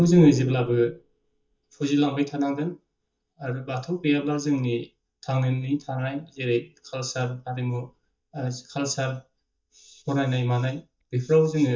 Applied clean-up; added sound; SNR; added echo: neural mask model DeepFilterNet 3.